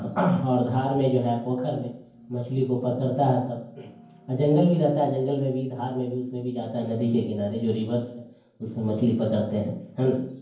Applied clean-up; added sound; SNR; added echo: none; none; none; reverberation time 0.9 s.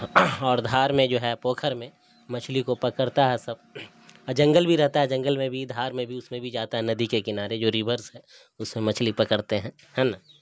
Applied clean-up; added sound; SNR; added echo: none; none; none; none.